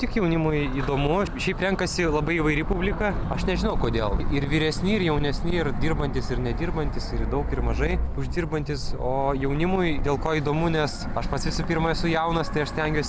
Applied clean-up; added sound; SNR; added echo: none; none; none; none.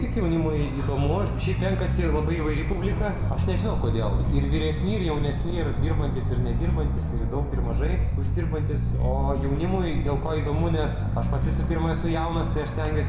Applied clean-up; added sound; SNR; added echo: none; Bass guitar; 0 dB; reverberation time 1.1 s.